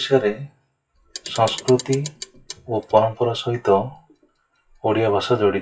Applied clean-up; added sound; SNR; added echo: classical method WPE with log-MMSE.